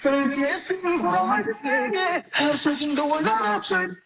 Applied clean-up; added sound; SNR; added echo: neural mask model Resemble Enhance denoiser.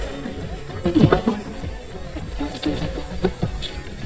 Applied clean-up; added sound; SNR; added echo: neural mask model DeepFilterNet 3.